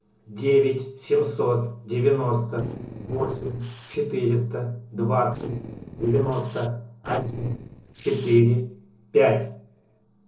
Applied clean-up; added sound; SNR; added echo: neural separator model SepFormer DNS4.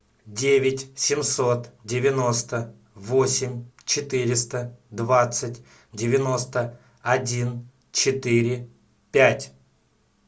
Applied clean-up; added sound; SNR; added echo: none; none; none; none.